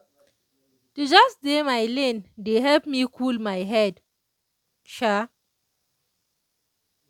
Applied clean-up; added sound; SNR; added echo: none; none; none; none.